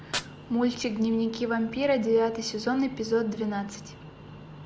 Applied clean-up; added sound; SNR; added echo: none; Fire; 17 dB; none.